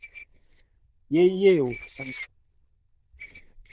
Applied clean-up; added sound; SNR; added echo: neural diffusion model UNIVERSE++.